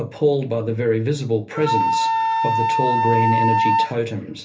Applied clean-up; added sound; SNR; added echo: none; Wind instrument, woodwind instrument; -1 dB; reverberation time 0.3 s.